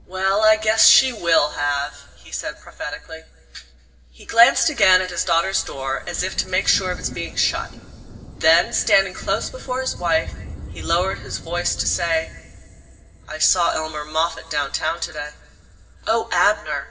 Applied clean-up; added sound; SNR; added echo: none; Thunder; 16 dB; reverberation time 3.0 s.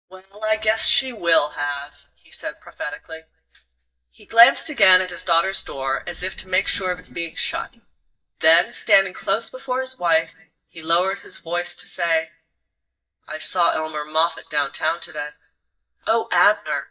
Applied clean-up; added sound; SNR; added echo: neural mask model DeepFilterNet 3.